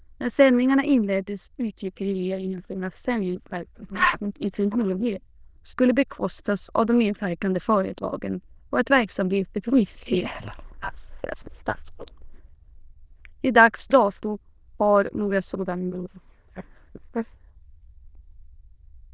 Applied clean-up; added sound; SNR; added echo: neural diffusion model UNIVERSE++.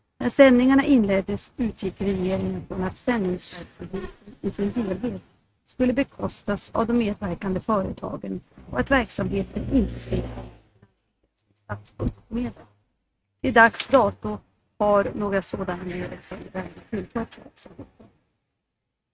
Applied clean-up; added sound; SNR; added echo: neural mask model RNNoise.